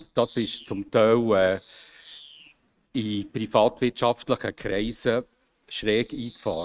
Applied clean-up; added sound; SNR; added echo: neural mask model RNNoise.